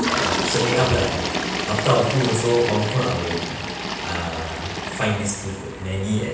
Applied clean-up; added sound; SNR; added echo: none; Toilet flush; 3 dB; reverberation time 0.8 s.